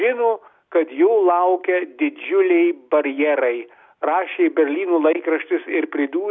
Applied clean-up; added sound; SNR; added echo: none; none; none; none.